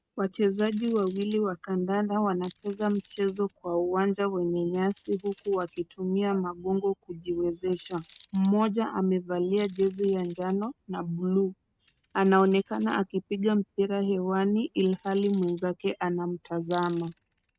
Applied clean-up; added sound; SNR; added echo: neural mask model RNNoise.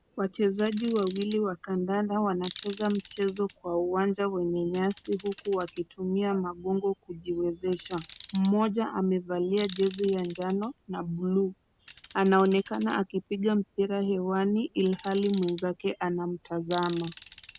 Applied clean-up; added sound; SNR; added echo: none; Tools; 6 dB; none.